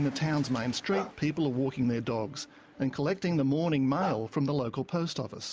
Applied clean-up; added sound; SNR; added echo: none; none; none; none.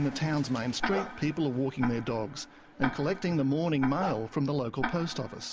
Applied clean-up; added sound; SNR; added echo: none; Tick-tock; 10 dB; none.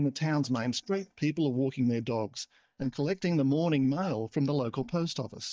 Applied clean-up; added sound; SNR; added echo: neural mask model DeepFilterNet 3.